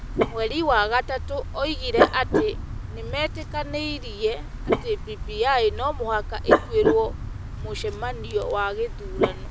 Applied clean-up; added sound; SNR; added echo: none; Dog; 1 dB; none.